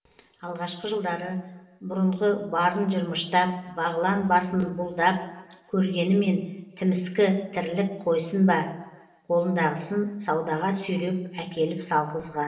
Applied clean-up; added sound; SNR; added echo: none; none; none; reverberation time 0.8 s.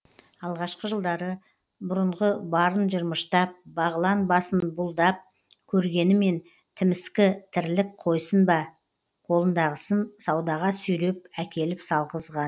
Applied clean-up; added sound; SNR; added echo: none; none; none; none.